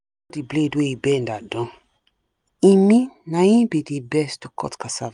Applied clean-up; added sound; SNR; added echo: none; none; none; none.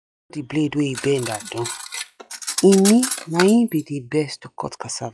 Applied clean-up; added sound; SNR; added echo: classical method log-MMSE.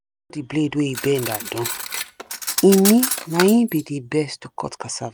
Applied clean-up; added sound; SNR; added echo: none; Cutlery, silverware; 8 dB; none.